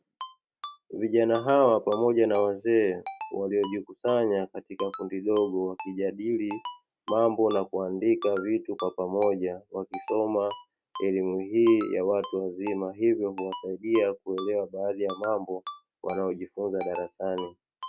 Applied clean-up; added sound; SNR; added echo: none; Ringtone; 16 dB; none.